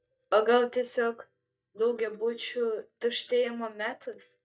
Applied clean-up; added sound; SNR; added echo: neural mask model DeepFilterNet 3.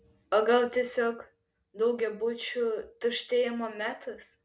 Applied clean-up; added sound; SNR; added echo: none; none; none; none.